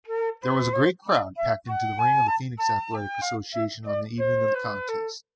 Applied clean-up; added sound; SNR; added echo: classical method spectral subtraction.